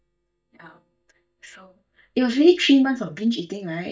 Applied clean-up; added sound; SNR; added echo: neural mask model DeepFilterNet 3.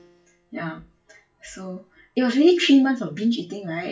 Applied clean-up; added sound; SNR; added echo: classical method WPE with log-MMSE.